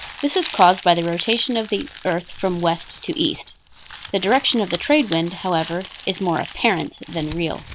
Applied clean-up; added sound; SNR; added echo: none; Crumpling, crinkling; 15 dB; none.